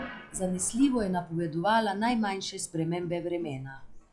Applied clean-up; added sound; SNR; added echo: classical method log-MMSE.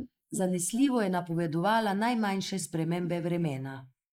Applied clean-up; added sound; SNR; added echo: neural mask model Resemble Enhance denoiser.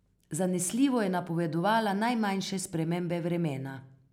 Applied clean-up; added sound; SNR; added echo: none; none; none; none.